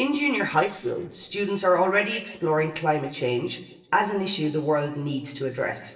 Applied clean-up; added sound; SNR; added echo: neural separator model SepFormer DNS4.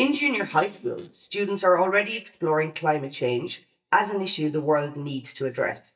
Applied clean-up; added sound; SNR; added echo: neural mask model DeepFilterNet 3.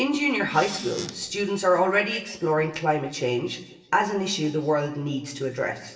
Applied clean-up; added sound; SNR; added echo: none; Squeak / Cupboard open or close; 13 dB; reverberation time 1.0 s.